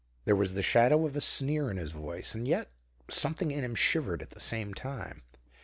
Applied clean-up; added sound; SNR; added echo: none; none; none; none.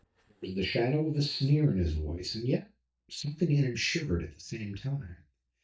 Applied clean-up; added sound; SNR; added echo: neural mask model DeepFilterNet 3.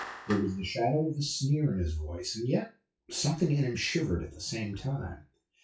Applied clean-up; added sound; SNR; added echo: classical method WPE with log-MMSE.